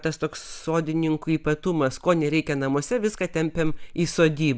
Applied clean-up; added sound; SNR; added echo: none; none; none; none.